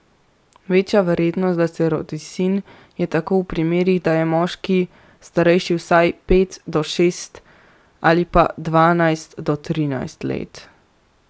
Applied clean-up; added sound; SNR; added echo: none; none; none; none.